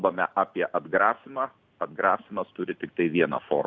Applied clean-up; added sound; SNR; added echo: none; none; none; none.